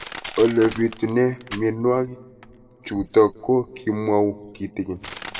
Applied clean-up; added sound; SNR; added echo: none; Crushing; 17 dB; reverberation time 1.5 s.